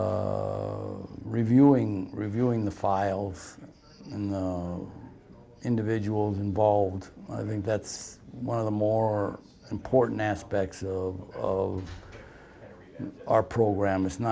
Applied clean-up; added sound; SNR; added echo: none; none; none; none.